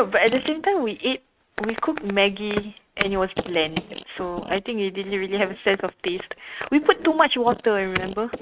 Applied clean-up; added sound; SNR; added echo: neural mask model RNNoise.